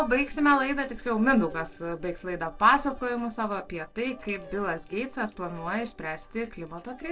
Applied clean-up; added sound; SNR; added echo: neural separator model SepFormer DNS4.